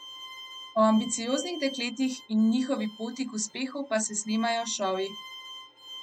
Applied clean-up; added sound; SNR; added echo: none; Bowed string instrument; 16 dB; none.